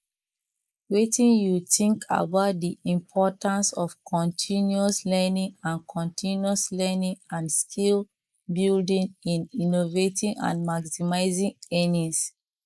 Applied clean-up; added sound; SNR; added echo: neural mask model Resemble Enhance denoiser.